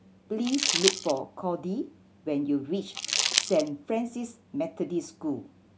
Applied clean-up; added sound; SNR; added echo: none; Crumpling, crinkling; -2 dB; none.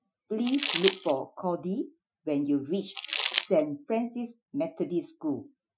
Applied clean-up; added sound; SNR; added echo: classical method Wiener filter.